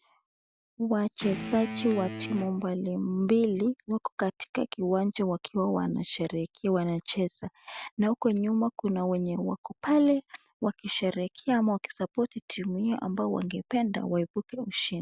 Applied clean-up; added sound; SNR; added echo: none; Guitar; 9 dB; none.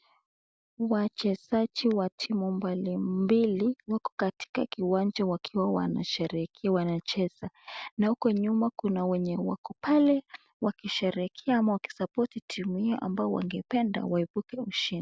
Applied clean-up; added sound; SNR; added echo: none; none; none; none.